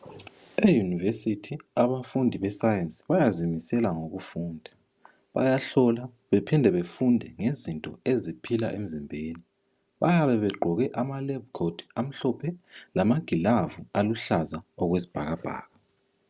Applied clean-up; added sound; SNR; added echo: none; none; none; none.